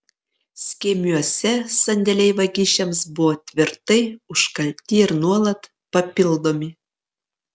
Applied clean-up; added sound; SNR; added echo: none; none; none; none.